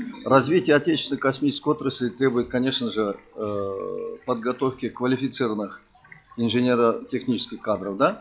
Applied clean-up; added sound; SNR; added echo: classical method log-MMSE.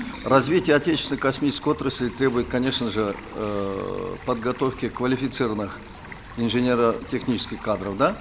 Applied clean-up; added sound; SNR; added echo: none; Stream; 19 dB; none.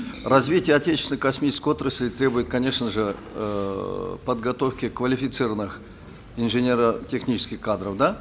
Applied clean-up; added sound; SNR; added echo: none; none; none; none.